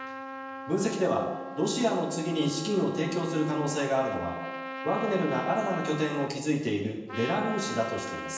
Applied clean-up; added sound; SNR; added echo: none; Trumpet; 9 dB; reverberation time 1.0 s.